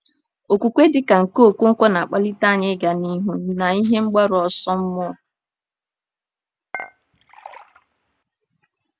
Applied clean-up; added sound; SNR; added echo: none; Rattle (instrument) + Dishes, pots, and pans / Chink, clink; 19 dB; none.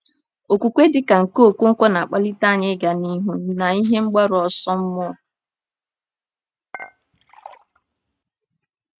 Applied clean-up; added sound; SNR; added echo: neural mask model RNNoise.